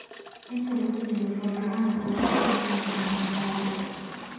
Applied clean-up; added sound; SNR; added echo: none; Toilet flush; 3 dB; reverberation time 2.1 s.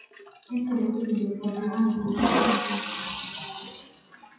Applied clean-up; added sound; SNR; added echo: classical method WPE with log-MMSE.